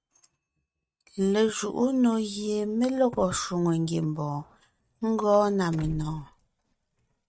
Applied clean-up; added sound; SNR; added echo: neural mask model RNNoise.